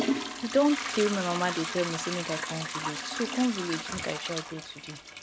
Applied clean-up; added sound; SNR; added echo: none; Trickle, dribble / Toilet flush / Hiss; 4 dB; none.